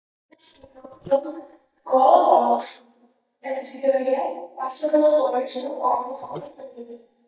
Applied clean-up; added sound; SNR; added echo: neural mask model DeepFilterNet 3.